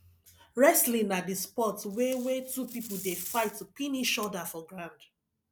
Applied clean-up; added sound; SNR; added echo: none; Packing tape, duct tape; 15 dB; none.